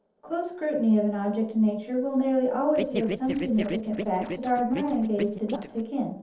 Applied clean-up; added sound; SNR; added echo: neural separator model SepFormer DNS4.